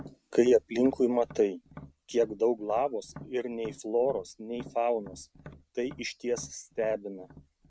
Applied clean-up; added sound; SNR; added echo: none; Tap; 20 dB; none.